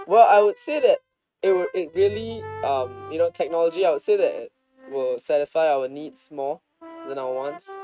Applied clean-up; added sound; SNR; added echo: neural mask model RNNoise.